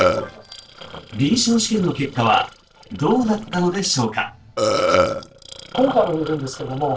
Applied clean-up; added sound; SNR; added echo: neural separator model SepFormer DNS4.